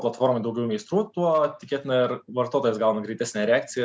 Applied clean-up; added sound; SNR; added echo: none; none; none; none.